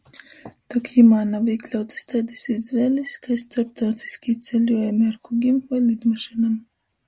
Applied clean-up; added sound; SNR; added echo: none; none; none; none.